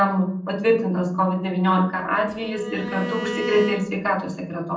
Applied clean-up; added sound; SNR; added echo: none; Bowed string instrument; 10 dB; reverberation time 0.6 s.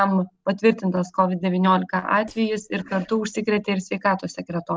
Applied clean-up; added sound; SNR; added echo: none; none; none; none.